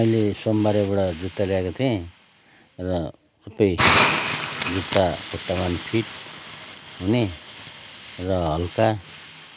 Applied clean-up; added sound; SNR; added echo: none; Hiss; 3 dB; none.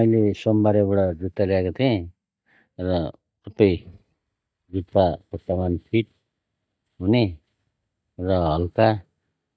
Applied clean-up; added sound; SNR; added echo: neural mask model DeepFilterNet 3.